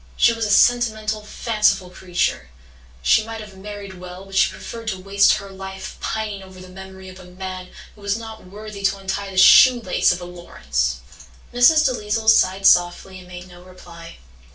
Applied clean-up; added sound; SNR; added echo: none; none; none; reverberation time 0.2 s.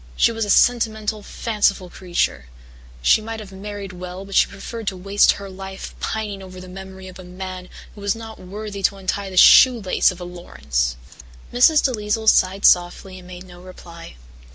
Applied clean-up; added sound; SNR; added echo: none; none; none; none.